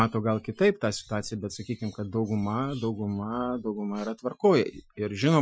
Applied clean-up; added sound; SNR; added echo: classical method Wiener filter.